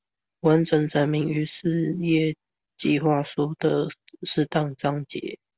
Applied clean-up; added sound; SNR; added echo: none; none; none; none.